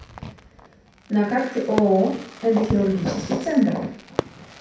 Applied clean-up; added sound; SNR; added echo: none; Fireworks; 11 dB; reverberation time 0.6 s.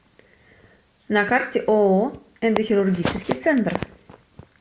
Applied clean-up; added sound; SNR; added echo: none; none; none; none.